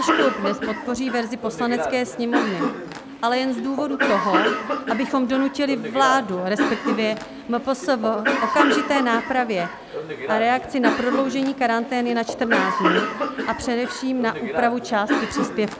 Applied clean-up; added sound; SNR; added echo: none; Cough; 2 dB; none.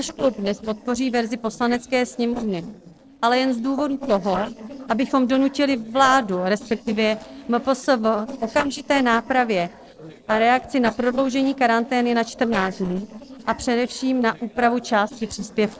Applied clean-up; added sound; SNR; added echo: neural separator model SepFormer DNS4.